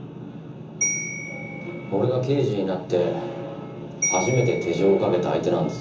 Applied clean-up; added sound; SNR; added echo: none; Bell; 7 dB; reverberation time 0.7 s.